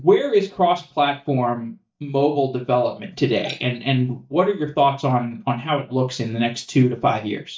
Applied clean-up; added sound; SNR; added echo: neural mask model DeepFilterNet 3.